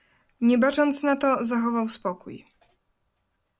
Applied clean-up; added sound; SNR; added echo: none; none; none; none.